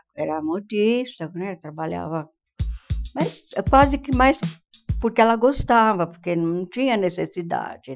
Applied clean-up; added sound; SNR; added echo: classical method Wiener filter.